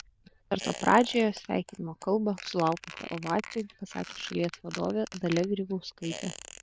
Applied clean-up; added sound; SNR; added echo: neural diffusion model UNIVERSE++.